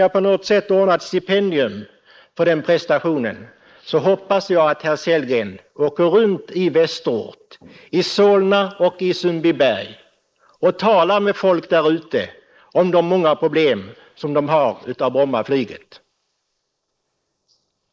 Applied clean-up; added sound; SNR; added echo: neural mask model Resemble Enhance denoiser.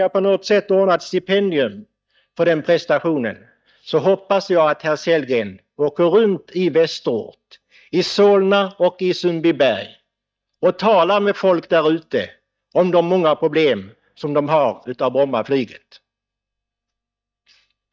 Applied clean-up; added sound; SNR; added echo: neural mask model DeepFilterNet 3.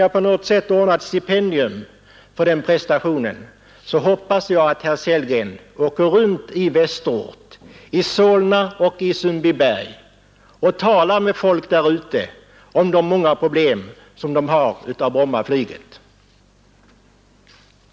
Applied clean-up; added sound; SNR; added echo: none; none; none; none.